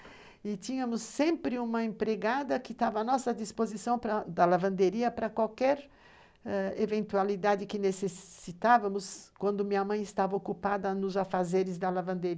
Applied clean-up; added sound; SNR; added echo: none; none; none; none.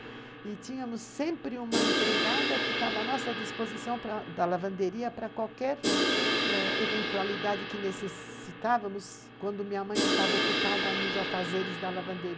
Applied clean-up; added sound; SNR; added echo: none; Crash cymbal; -2 dB; none.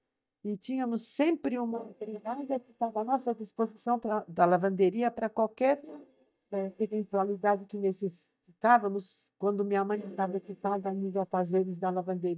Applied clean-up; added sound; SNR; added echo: neural mask model DeepFilterNet 3.